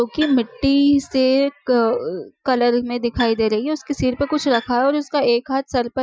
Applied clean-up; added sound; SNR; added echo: classical method Wiener filter.